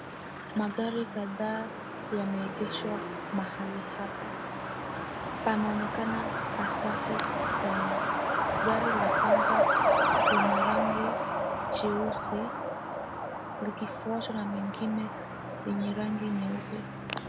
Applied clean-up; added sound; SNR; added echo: none; Truck; -4 dB; none.